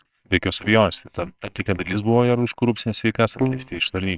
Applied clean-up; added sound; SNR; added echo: neural separator model SepFormer WHAMR!.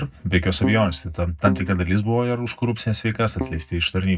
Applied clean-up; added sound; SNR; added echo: neural mask model DeepFilterNet 3.